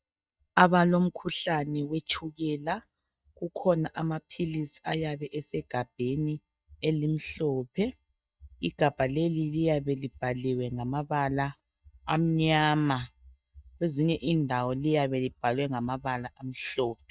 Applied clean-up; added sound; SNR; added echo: neural mask model DeepFilterNet 3.